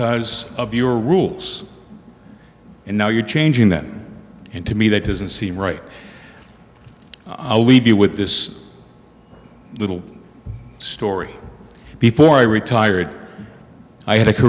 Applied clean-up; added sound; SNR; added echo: none; none; none; none.